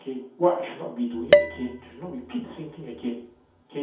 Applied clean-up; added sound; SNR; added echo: none; Dishes, pots, and pans; -4 dB; reverberation time 0.6 s.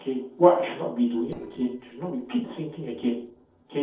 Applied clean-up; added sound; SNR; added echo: neural separator model SepFormer DNS4.